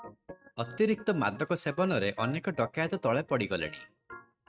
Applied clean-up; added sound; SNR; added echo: neural mask model RNNoise.